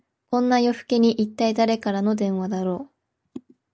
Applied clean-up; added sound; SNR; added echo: none; none; none; none.